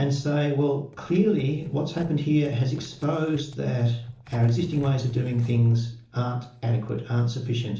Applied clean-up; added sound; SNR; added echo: neural separator model SepFormer DNS4.